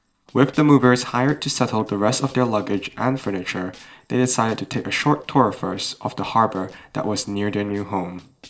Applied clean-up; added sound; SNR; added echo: neural separator model SepFormer DNS4.